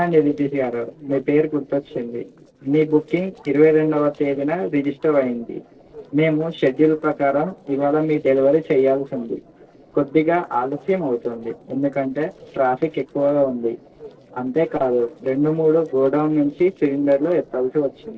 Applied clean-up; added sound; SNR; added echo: neural separator model SepFormer DNS4.